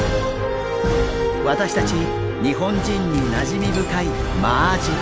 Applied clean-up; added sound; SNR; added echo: none; Wind instrument, woodwind instrument; 17 dB; none.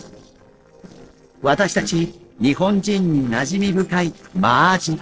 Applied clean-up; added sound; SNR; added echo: neural separator model SepFormer DNS4.